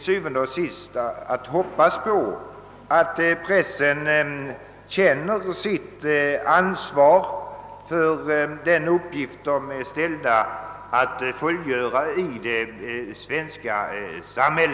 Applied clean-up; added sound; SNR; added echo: none; none; none; none.